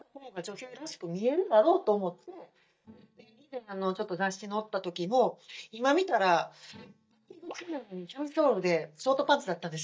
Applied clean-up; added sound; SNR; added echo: neural mask model DeepFilterNet 3.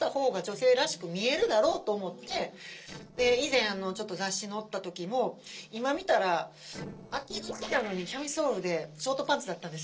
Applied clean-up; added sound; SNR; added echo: neural separator model SepFormer DNS4.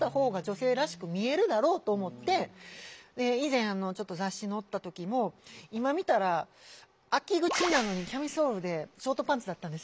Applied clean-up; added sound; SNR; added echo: none; none; none; none.